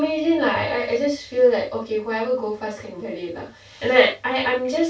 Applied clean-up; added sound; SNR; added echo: none; none; none; reverberation time 0.2 s.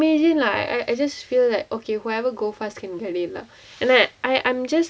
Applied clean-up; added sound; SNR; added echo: none; none; none; none.